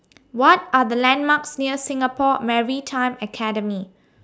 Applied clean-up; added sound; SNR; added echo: none; none; none; none.